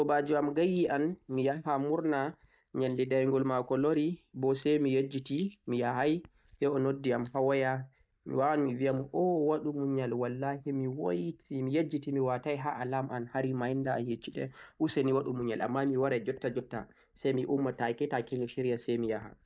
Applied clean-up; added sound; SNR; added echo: neural mask model DeepFilterNet 3.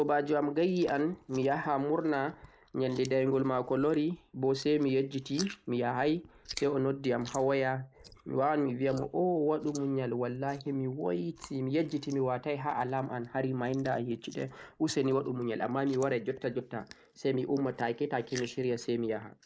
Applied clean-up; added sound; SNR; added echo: neural mask model Resemble Enhance denoiser.